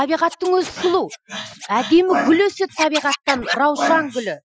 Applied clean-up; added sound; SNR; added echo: classical method Wiener filter.